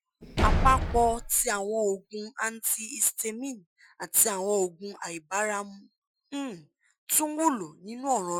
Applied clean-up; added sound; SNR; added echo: classical method Wiener filter.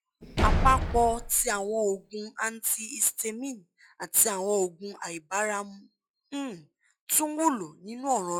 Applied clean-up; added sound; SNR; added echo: classical method log-MMSE.